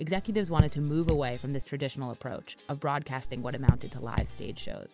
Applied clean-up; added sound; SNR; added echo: none; Raindrop / Drip; -3 dB; none.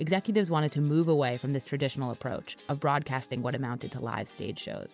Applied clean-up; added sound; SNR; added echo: none; none; none; none.